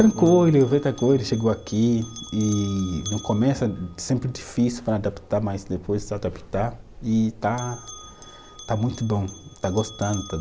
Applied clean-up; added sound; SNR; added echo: none; Bell; 19 dB; none.